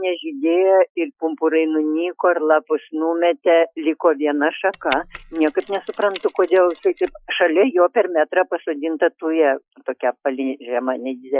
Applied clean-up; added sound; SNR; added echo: classical method Wiener filter.